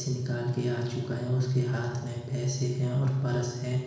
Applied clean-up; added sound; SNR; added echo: none; none; none; reverberation time 1.1 s.